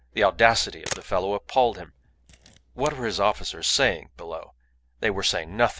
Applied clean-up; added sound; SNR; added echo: none; Camera; 17 dB; none.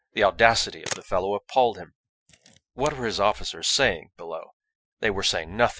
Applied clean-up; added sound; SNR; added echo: classical method Wiener filter.